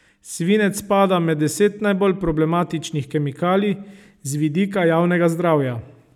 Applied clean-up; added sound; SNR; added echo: none; none; none; none.